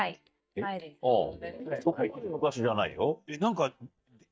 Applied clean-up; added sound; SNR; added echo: neural mask model DeepFilterNet 3.